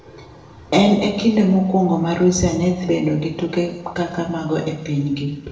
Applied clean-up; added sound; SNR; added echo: none; none; none; reverberation time 0.8 s.